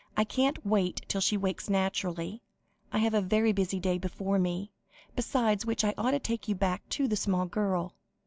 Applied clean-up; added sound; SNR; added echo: none; none; none; none.